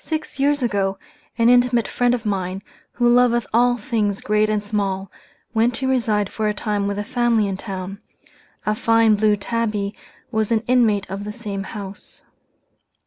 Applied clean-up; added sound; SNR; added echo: none; none; none; none.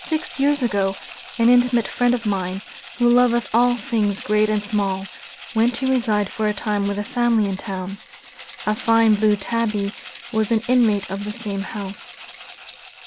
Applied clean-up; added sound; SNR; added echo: none; Rattle (instrument); 18 dB; none.